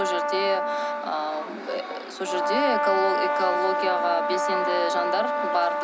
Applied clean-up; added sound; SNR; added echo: none; Brass instrument; -2 dB; none.